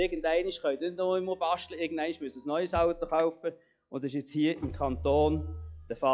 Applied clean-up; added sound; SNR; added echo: classical method log-MMSE.